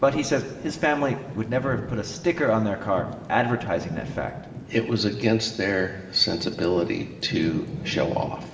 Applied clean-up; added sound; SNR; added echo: none; Thunder / Rain; 11 dB; reverberation time 2.4 s.